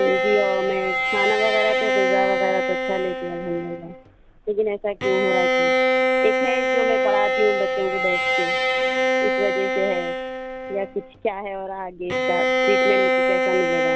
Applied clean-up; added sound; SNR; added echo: none; Bowed string instrument; -4 dB; none.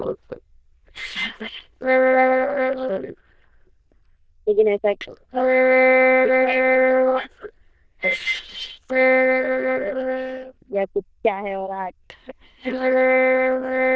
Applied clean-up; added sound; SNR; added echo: neural diffusion model UNIVERSE++.